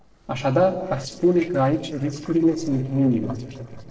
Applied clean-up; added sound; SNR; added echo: neural separator model SepFormer DNS4.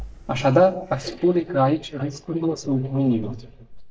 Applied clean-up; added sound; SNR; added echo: neural mask model DeepFilterNet 3.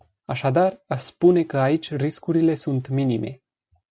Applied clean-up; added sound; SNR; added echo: none; none; none; none.